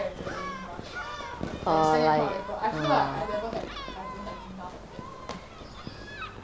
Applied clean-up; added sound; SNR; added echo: none; Gull, seagull + Fireworks; 8 dB; none.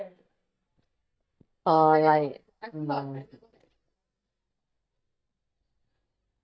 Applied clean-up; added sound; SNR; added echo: neural mask model DeepFilterNet 3.